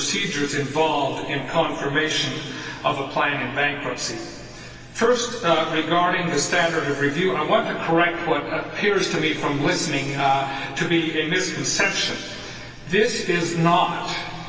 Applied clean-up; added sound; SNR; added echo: none; none; none; reverberation time 2.5 s.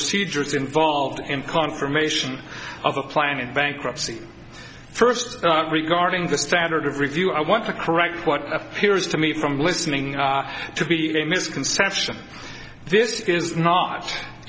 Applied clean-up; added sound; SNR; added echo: none; none; none; none.